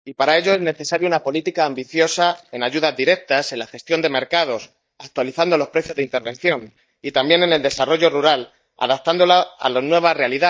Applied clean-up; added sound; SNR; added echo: neural mask model DeepFilterNet 3.